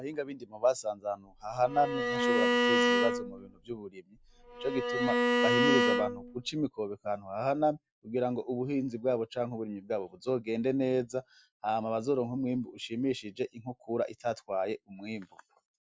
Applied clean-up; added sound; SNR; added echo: none; Bowed string instrument; -4 dB; none.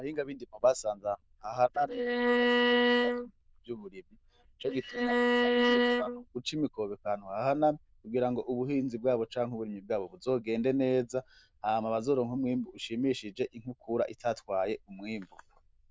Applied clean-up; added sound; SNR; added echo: neural diffusion model UNIVERSE++.